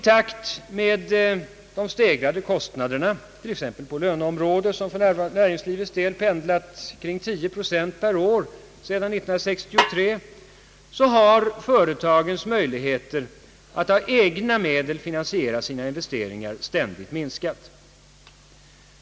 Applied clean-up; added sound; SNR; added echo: none; Snare drum; 2 dB; none.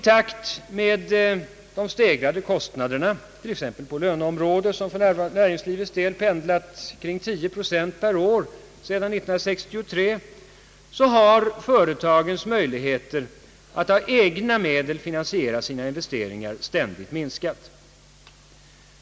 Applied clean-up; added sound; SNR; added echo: none; none; none; none.